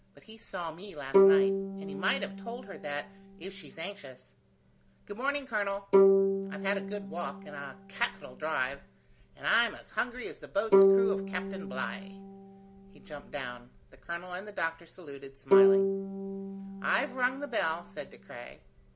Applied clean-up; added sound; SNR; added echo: none; Bowed string instrument; -5 dB; none.